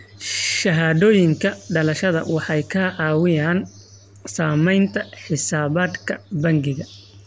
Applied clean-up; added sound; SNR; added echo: none; none; none; none.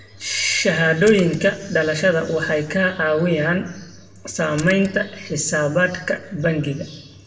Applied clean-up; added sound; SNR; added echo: none; Splash, splatter; 19 dB; reverberation time 0.8 s.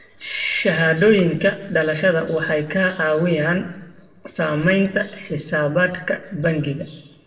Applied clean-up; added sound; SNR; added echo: neural separator model SepFormer DNS4.